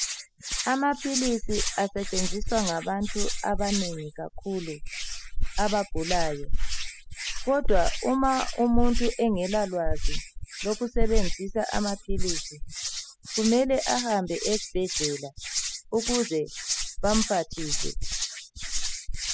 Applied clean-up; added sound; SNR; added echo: classical method spectral subtraction.